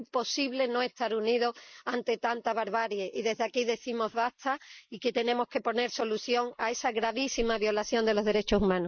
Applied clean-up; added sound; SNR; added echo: neural mask model Resemble Enhance denoiser.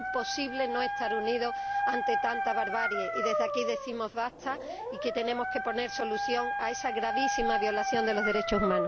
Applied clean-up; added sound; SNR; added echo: none; Dog; 0 dB; none.